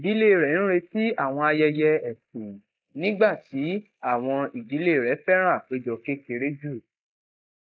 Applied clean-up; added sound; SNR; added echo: neural mask model Resemble Enhance denoiser.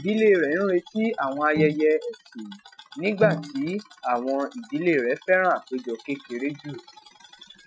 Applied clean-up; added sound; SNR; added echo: classical method Wiener filter.